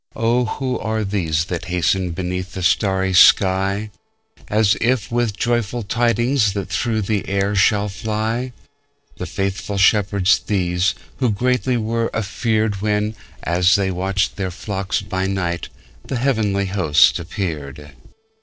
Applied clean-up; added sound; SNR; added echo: neural separator model SepFormer DNS4.